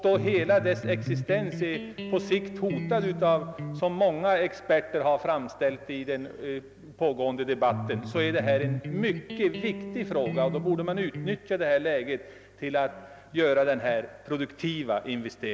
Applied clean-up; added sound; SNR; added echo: none; Electric guitar; 7 dB; none.